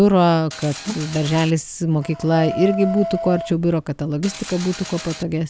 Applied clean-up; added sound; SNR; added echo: none; Wind instrument, woodwind instrument + Mechanisms; 11 dB; none.